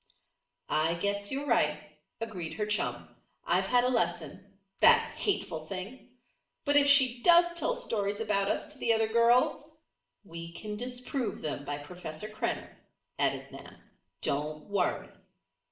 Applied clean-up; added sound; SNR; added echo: none; none; none; reverberation time 0.6 s.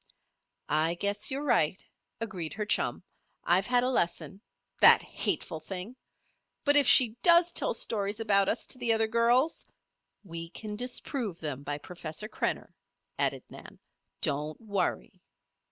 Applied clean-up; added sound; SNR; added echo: none; none; none; none.